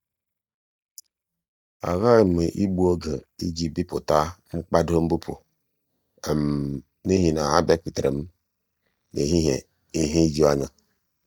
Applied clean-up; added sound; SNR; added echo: neural mask model DeepFilterNet 3.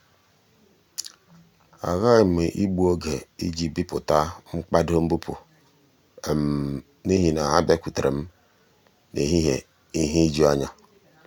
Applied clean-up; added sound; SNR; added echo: none; none; none; none.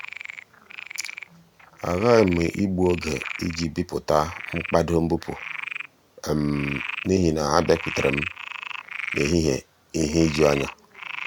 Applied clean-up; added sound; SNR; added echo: none; Frog; 11 dB; none.